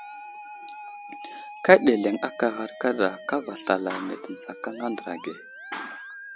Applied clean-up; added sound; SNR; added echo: none; Musical instrument; 15 dB; none.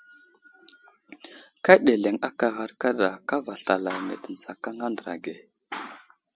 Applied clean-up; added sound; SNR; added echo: none; none; none; none.